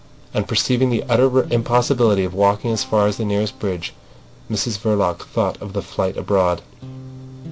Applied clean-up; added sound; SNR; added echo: none; Guitar; 19 dB; none.